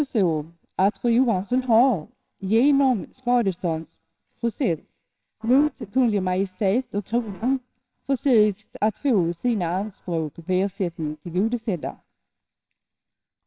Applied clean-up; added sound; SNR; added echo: neural separator model SepFormer WHAMR!.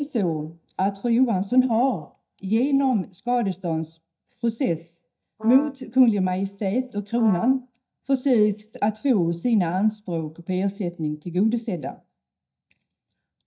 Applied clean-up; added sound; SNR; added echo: neural mask model DeepFilterNet 3.